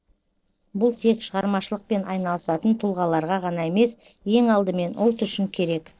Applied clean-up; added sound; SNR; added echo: neural separator model SepFormer DNS4.